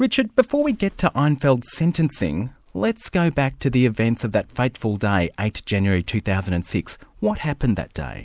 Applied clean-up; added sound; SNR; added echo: none; none; none; none.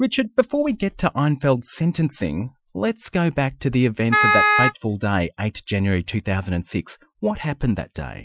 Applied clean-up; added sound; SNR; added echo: classical method Wiener filter.